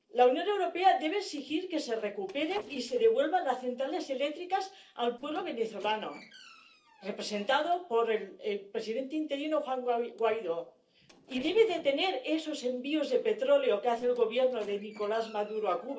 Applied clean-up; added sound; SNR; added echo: neural separator model SepFormer DNS4.